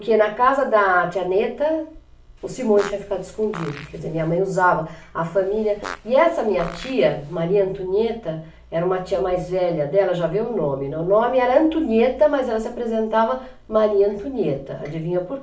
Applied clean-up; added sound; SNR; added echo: none; Fart; 17 dB; reverberation time 0.4 s.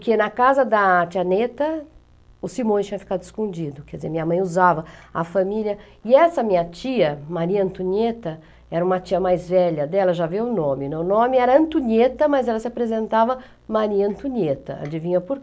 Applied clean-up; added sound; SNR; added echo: none; none; none; none.